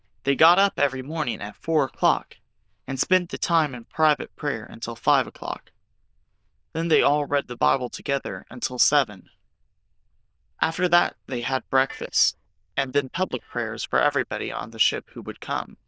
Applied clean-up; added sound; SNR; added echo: neural diffusion model UNIVERSE++.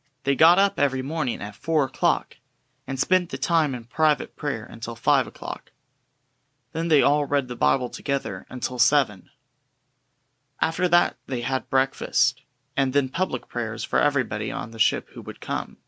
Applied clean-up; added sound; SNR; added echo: none; none; none; none.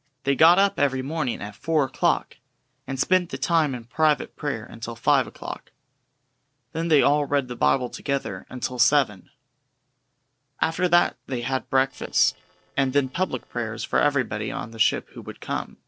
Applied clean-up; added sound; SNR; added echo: neural separator model SepFormer DNS4.